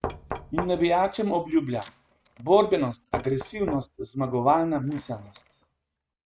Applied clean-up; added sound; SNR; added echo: neural mask model RNNoise.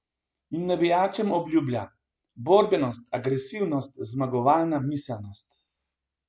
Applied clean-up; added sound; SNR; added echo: none; none; none; none.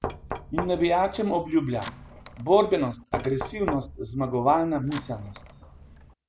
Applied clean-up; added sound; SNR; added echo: none; Knock; 11 dB; none.